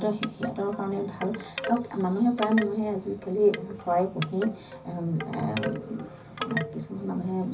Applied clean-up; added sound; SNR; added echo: none; Wind chime / Wood; 11 dB; reverberation time 0.4 s.